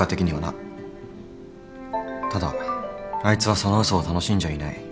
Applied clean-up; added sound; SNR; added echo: none; Ringtone; 8 dB; none.